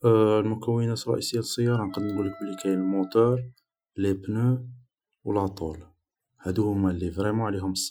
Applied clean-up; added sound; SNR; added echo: classical method Wiener filter.